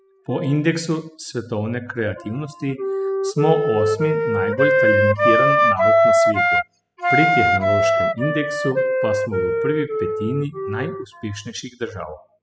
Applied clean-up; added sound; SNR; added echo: classical method spectral subtraction.